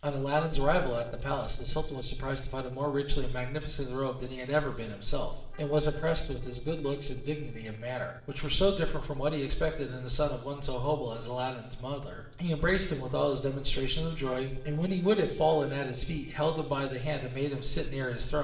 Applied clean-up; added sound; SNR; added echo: neural separator model SepFormer DNS4.